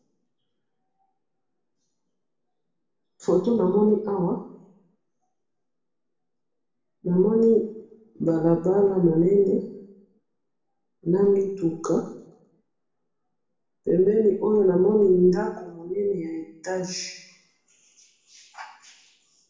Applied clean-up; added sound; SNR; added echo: none; none; none; reverberation time 0.7 s.